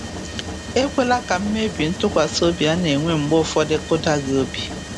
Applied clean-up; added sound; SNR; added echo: none; Mechanisms; 10 dB; none.